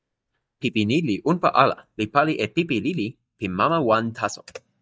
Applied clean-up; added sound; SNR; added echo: neural mask model DeepFilterNet 3.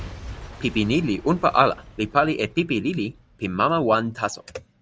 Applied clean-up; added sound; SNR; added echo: none; Shatter / Crushing / Boom; 18 dB; none.